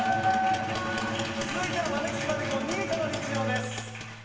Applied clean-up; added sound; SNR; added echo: none; Bowed string instrument; 3 dB; reverberation time 1.2 s.